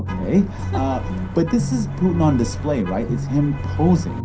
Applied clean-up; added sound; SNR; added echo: none; Vehicle horn, car horn, honking; 12 dB; reverberation time 0.3 s.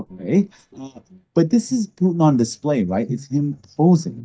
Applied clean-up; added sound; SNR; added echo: neural mask model DeepFilterNet 3.